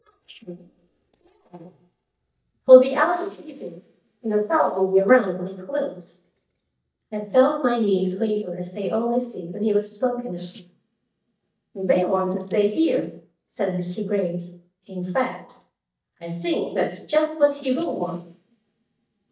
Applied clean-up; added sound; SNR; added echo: neural mask model DeepFilterNet 3.